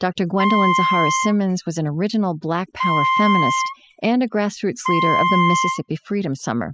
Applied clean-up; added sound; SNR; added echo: classical method spectral subtraction.